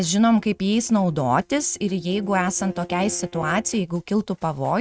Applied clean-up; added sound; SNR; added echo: neural mask model RNNoise.